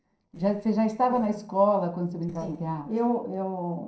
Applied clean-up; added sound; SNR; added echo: neural separator model SepFormer DNS4.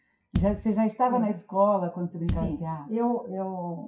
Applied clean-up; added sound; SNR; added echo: classical method WPE with log-MMSE.